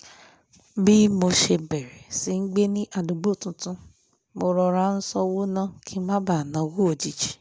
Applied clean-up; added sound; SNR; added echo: none; none; none; none.